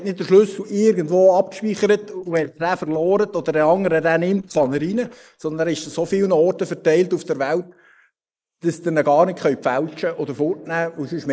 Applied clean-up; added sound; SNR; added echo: neural mask model Resemble Enhance denoiser.